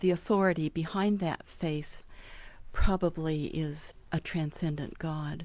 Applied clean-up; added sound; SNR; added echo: none; Livestock, farm animals, working animals; 19 dB; none.